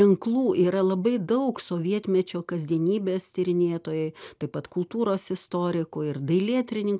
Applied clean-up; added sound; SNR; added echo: none; none; none; none.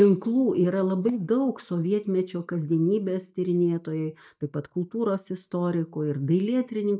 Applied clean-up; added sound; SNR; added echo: neural mask model DeepFilterNet 3.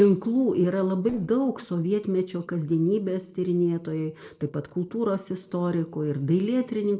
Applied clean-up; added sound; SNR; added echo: neural separator model SepFormer DNS4.